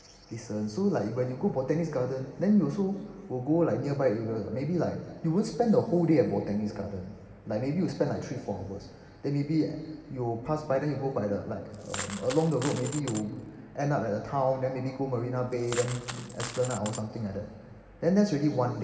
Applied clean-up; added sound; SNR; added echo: none; Coin (dropping); 12 dB; reverberation time 2.1 s.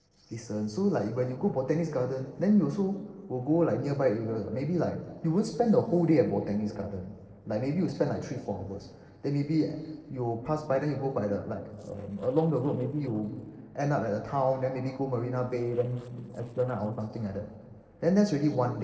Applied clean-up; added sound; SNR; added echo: neural separator model SepFormer DNS4.